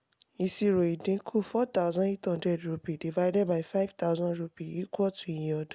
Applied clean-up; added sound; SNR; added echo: none; none; none; none.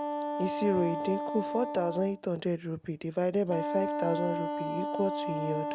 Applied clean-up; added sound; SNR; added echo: none; Wind instrument, woodwind instrument; 3 dB; none.